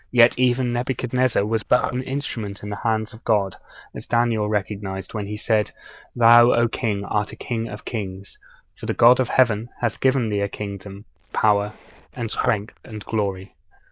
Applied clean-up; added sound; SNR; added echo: neural diffusion model UNIVERSE++.